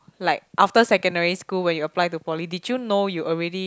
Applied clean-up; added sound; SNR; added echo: none; none; none; none.